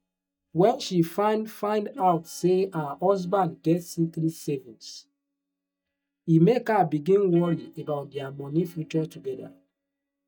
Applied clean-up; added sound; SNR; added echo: neural mask model DeepFilterNet 3.